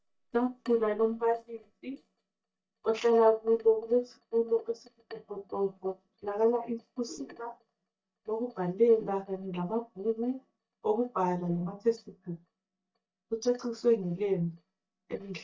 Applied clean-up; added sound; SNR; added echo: neural mask model DeepFilterNet 3.